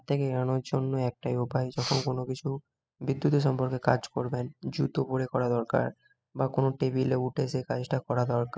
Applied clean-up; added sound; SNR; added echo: classical method spectral subtraction.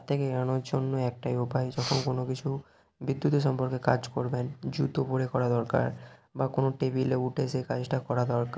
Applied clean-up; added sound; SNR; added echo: none; Breathing; 11 dB; none.